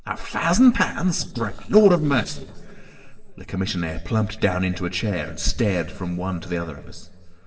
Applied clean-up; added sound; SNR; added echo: neural separator model SepFormer DNS4.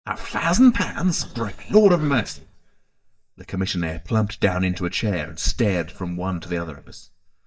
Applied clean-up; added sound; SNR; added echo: neural mask model DeepFilterNet 3.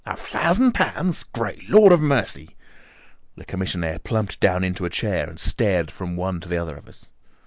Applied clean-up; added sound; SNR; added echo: none; none; none; none.